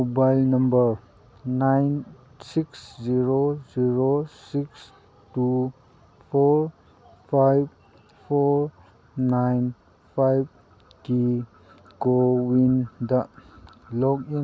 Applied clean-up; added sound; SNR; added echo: none; none; none; none.